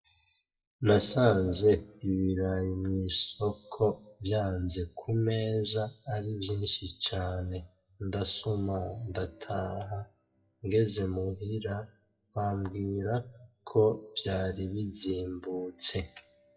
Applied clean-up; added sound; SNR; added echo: classical method WPE with log-MMSE.